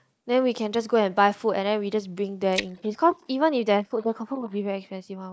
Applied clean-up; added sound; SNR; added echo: neural mask model DeepFilterNet 3.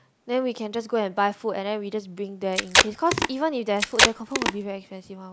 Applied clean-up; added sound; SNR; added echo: none; Packing tape, duct tape; -4 dB; none.